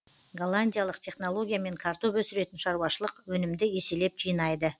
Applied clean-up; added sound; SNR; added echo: none; none; none; none.